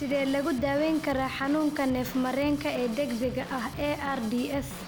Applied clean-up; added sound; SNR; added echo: none; Drum / Drum kit; 12 dB; none.